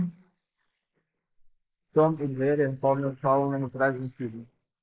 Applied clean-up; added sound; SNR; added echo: neural mask model Resemble Enhance denoiser.